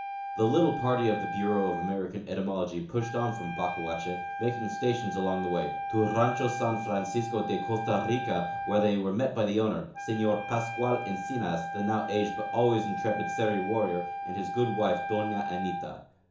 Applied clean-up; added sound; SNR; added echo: none; Wind instrument, woodwind instrument; 6 dB; reverberation time 0.7 s.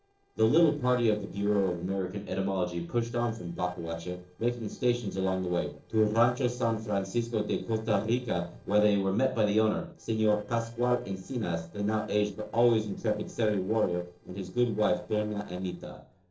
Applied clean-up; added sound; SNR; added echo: neural separator model SepFormer DNS4.